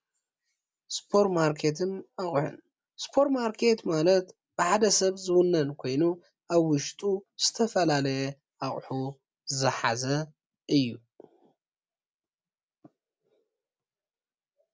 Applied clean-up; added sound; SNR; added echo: none; none; none; none.